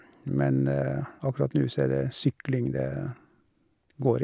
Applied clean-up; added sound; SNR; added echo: none; none; none; none.